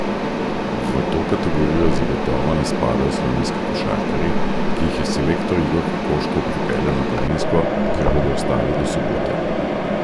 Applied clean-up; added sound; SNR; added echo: none; Mechanisms; -4 dB; none.